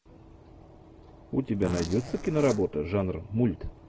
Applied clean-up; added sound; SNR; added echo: none; Zipper (clothing); 11 dB; none.